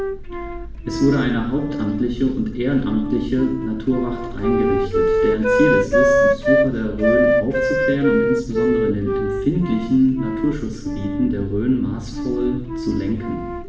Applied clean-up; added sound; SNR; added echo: none; Wind instrument, woodwind instrument; 0 dB; reverberation time 0.8 s.